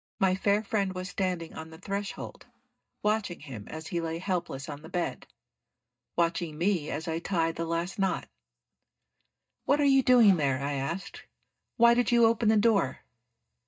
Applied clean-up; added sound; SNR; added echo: neural mask model DeepFilterNet 3.